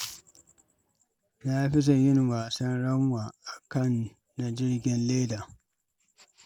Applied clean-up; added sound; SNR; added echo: none; none; none; none.